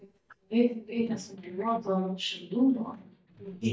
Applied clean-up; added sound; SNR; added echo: neural mask model DeepFilterNet 3.